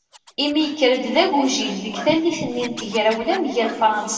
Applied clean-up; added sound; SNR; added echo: none; Scratching (performance technique); 17 dB; reverberation time 1.8 s.